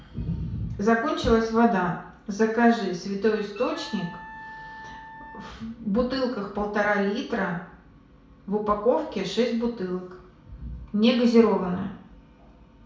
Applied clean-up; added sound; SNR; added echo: none; Wind instrument, woodwind instrument; 17 dB; reverberation time 0.6 s.